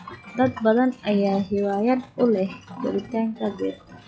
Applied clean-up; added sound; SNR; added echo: classical method log-MMSE.